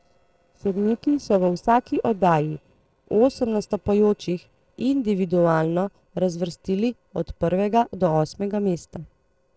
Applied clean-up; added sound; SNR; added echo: neural separator model SepFormer DNS4.